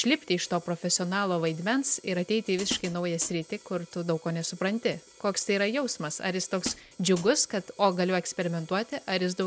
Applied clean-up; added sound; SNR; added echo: none; Hi-hat; 18 dB; none.